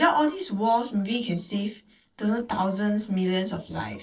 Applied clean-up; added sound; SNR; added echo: neural separator model SepFormer DNS4.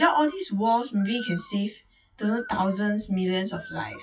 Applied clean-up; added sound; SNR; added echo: classical method WPE with log-MMSE.